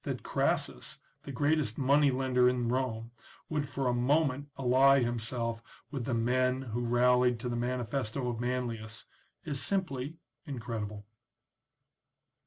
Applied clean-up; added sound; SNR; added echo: none; none; none; none.